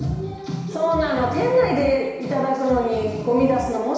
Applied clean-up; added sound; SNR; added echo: none; none; none; reverberation time 1.0 s.